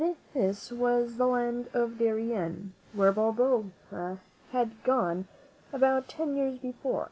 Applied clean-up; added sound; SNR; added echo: none; none; none; none.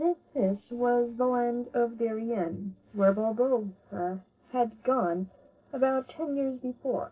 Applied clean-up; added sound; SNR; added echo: neural separator model SepFormer DNS4.